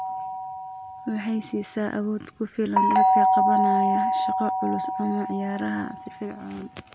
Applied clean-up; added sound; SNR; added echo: none; Doorbell; -3 dB; none.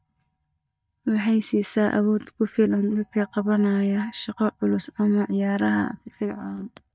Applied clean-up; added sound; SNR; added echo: neural mask model DeepFilterNet 3.